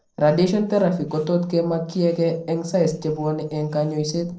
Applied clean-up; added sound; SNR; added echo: neural separator model SepFormer DNS4.